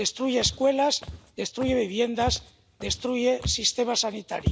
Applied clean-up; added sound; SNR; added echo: none; Walk, footsteps; 10 dB; none.